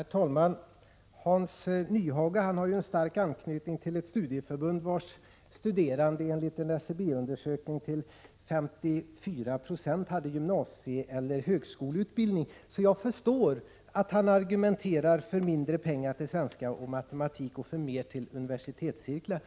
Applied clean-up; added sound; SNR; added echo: none; none; none; none.